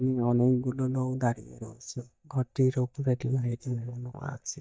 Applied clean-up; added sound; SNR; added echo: neural mask model DeepFilterNet 3.